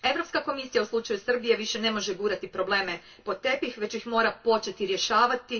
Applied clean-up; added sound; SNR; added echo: none; none; none; reverberation time 0.2 s.